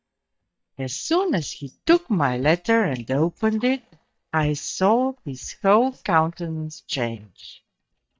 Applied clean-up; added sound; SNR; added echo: neural mask model DeepFilterNet 3.